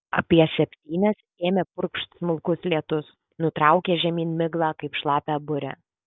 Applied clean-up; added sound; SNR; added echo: none; none; none; none.